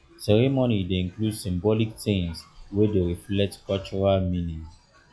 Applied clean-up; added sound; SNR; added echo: classical method log-MMSE.